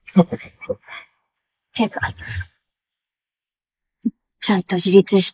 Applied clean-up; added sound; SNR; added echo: neural mask model Resemble Enhance denoiser.